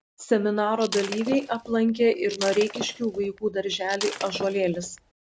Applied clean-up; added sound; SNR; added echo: none; Shatter; 12 dB; none.